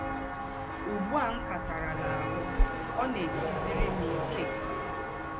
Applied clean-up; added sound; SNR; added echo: none; Walk, footsteps + Accelerating, revving, vroom; -5 dB; none.